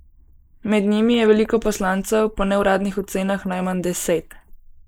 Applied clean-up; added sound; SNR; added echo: neural mask model Resemble Enhance denoiser.